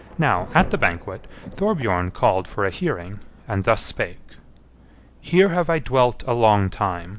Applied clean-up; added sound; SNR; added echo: none; Thunder / Rain; 20 dB; none.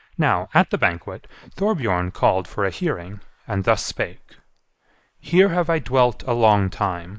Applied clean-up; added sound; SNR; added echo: neural mask model Resemble Enhance denoiser.